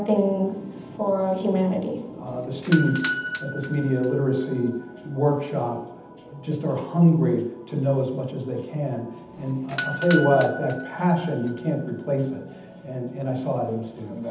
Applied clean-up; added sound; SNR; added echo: none; Doorbell; 1 dB; reverberation time 0.8 s.